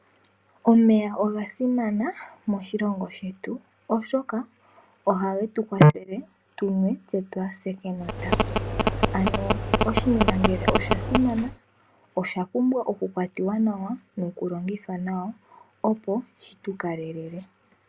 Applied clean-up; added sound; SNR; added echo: none; Telephone; -2 dB; none.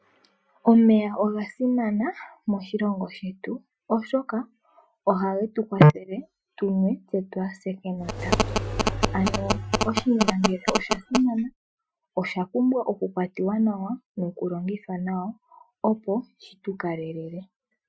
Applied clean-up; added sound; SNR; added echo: classical method Wiener filter.